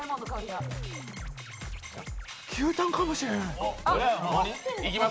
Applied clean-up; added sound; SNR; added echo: none; Bowed string instrument; 16 dB; none.